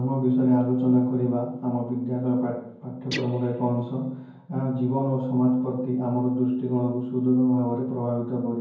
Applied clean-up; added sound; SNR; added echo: none; Guitar; 15 dB; reverberation time 0.9 s.